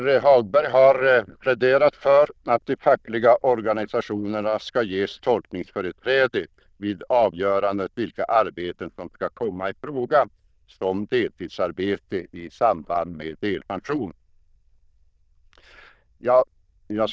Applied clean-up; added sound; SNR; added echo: neural diffusion model UNIVERSE++.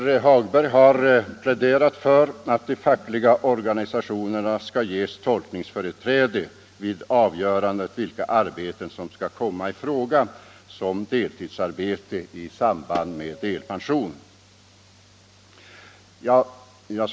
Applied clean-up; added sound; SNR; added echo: none; Tabla; 17 dB; none.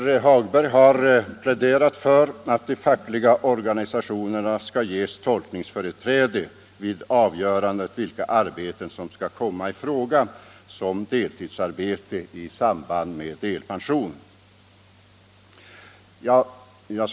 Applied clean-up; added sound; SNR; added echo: none; none; none; none.